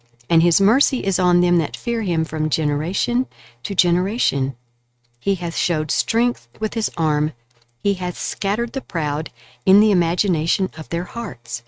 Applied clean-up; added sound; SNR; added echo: neural mask model RNNoise.